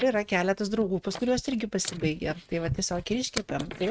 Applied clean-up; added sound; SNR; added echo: neural mask model RNNoise.